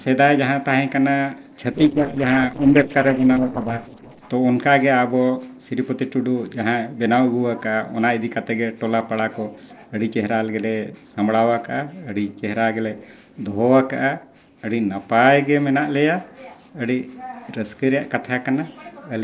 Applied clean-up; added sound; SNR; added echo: neural separator model SepFormer DNS4.